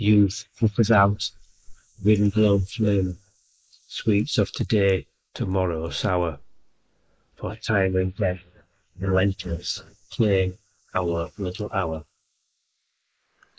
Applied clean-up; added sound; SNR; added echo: neural mask model Resemble Enhance denoiser.